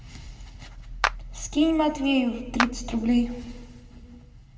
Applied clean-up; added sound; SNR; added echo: none; Clapping; 6 dB; reverberation time 1.3 s.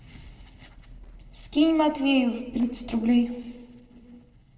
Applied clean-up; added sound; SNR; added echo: neural separator model SepFormer DNS4.